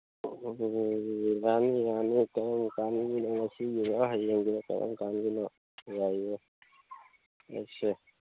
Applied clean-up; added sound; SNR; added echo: none; none; none; none.